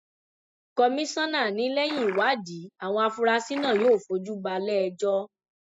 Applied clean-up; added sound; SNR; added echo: classical method spectral subtraction.